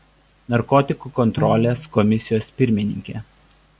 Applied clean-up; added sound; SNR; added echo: none; Piano; 7 dB; none.